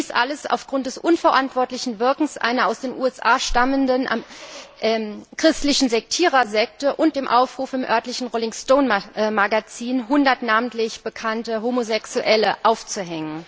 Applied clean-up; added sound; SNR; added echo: none; none; none; none.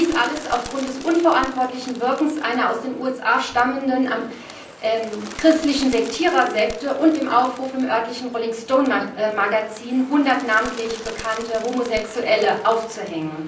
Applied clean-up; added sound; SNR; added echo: none; Bird; 18 dB; reverberation time 0.6 s.